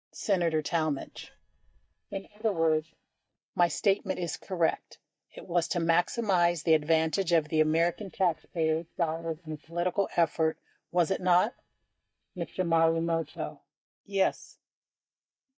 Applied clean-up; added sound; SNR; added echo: neural mask model DeepFilterNet 3.